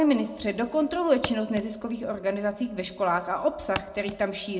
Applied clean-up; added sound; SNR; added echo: none; Walk, footsteps; 10 dB; reverberation time 0.3 s.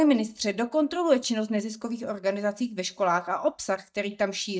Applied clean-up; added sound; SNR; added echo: neural mask model DeepFilterNet 3.